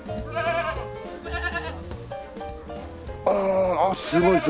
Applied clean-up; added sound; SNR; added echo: none; Livestock, farm animals, working animals; 6 dB; none.